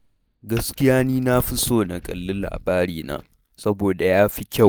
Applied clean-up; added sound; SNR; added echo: neural mask model DeepFilterNet 3.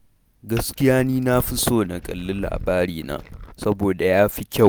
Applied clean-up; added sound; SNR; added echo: none; Glass; 15 dB; none.